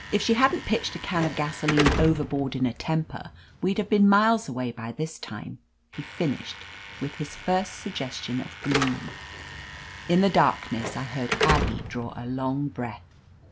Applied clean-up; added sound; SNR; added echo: none; Slam / Alarm; 7 dB; none.